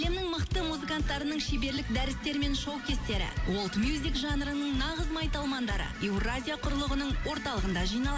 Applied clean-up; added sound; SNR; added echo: none; none; none; none.